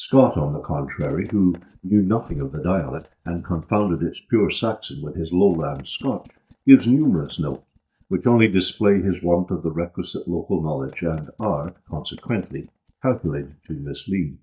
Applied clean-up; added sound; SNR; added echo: neural mask model DeepFilterNet 3.